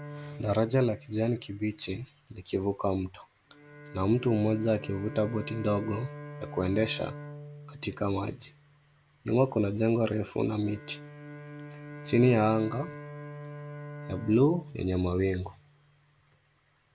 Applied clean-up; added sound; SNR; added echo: none; Bowed string instrument; 15 dB; none.